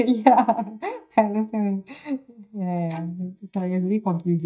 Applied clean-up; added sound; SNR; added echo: neural mask model DeepFilterNet 3.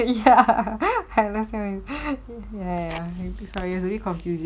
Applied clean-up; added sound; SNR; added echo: none; none; none; none.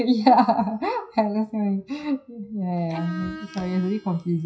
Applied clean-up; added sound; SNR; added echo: classical method WPE with log-MMSE.